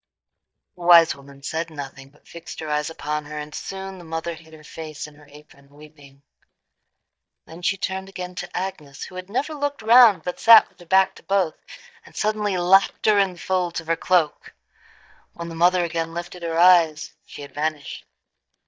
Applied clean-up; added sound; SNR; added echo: neural mask model DeepFilterNet 3.